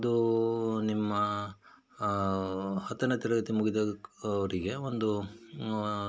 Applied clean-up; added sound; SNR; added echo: none; none; none; none.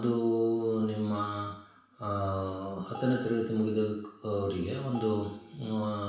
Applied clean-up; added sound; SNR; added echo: none; Bell; 17 dB; reverberation time 0.7 s.